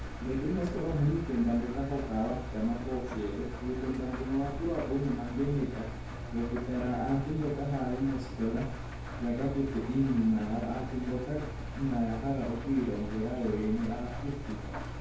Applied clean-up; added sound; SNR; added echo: none; Engine; 6 dB; reverberation time 0.5 s.